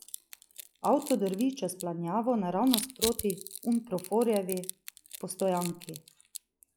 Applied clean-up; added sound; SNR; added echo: classical method log-MMSE.